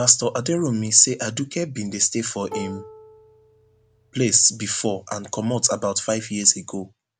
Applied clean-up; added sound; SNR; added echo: none; Plucked string instrument; 15 dB; none.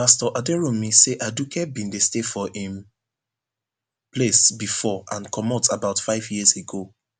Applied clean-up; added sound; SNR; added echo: none; none; none; none.